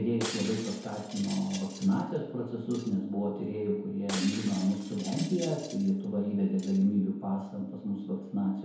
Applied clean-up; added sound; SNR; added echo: none; Shatter; 14 dB; reverberation time 0.9 s.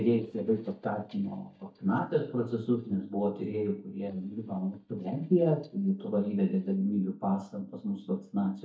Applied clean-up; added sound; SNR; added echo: neural mask model DeepFilterNet 3.